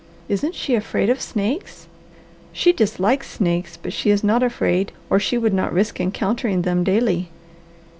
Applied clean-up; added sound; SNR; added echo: none; none; none; none.